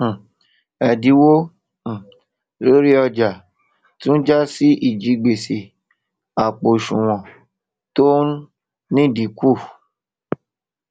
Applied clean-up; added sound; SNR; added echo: none; none; none; none.